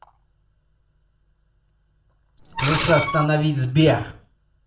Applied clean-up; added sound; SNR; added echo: none; Screech; 2 dB; reverberation time 0.4 s.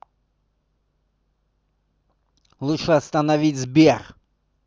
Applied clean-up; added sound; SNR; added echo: none; none; none; none.